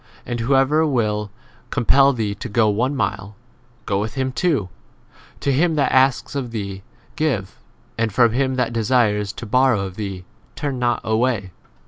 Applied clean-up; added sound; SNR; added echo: none; none; none; none.